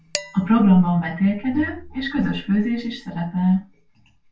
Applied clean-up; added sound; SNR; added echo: none; Dishes, pots, and pans; 17 dB; reverberation time 0.2 s.